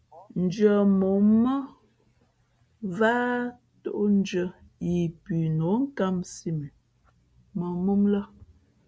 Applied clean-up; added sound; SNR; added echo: none; none; none; none.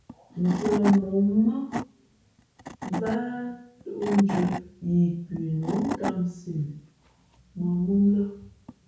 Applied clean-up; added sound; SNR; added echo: none; Wood / Tools; 10 dB; reverberation time 0.6 s.